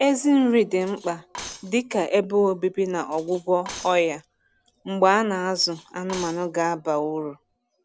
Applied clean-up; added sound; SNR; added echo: none; Cutlery, silverware; 20 dB; none.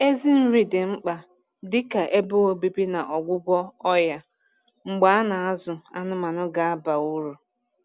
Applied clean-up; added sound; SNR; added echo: none; none; none; none.